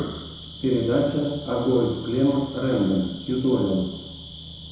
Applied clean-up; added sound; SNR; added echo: none; Cricket; 18 dB; reverberation time 1.0 s.